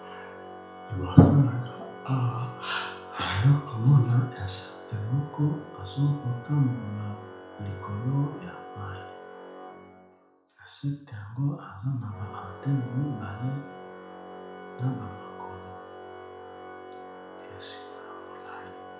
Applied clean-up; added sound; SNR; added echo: none; Organ; 15 dB; reverberation time 0.5 s.